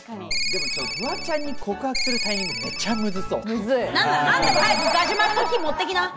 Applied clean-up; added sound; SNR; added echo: none; Ringtone; 3 dB; none.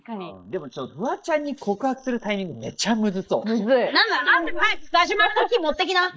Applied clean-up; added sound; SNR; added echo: neural mask model Resemble Enhance denoiser.